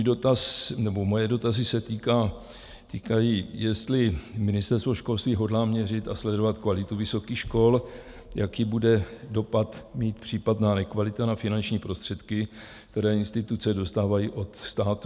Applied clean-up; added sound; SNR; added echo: none; none; none; none.